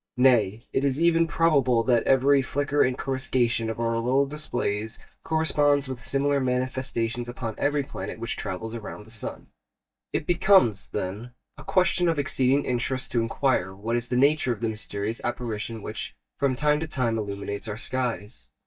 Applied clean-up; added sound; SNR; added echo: neural mask model DeepFilterNet 3.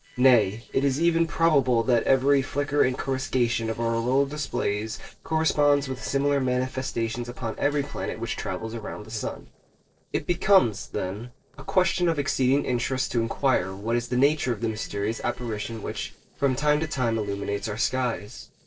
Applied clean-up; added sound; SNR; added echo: neural separator model SepFormer DNS4.